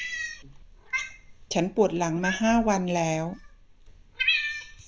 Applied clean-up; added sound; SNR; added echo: none; Cat; 6 dB; none.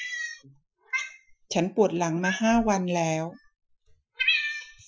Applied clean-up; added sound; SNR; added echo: classical method Wiener filter.